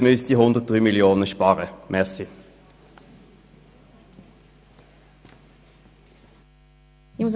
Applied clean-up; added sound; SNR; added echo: none; none; none; none.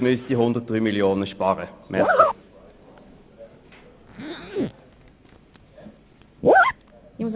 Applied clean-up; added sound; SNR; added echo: none; Zipper (clothing); -2 dB; none.